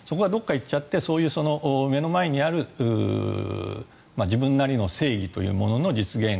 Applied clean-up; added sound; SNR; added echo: none; none; none; none.